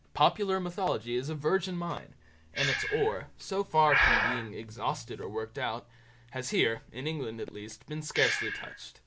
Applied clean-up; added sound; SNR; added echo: none; Breathing; 4 dB; none.